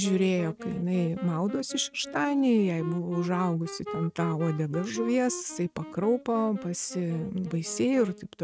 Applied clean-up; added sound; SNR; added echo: neural mask model RNNoise.